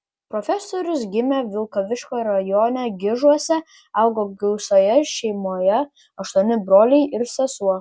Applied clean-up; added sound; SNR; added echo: none; none; none; none.